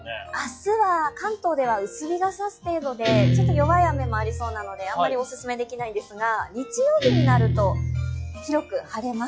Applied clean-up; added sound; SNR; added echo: classical method log-MMSE.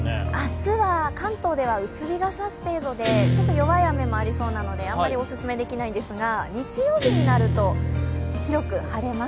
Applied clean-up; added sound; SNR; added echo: none; Guitar; 1 dB; none.